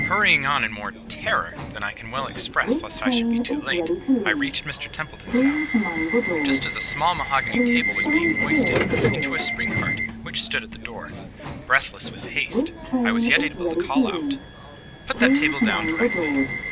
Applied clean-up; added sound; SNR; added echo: none; Subway, metro, underground / Alarm; -3 dB; none.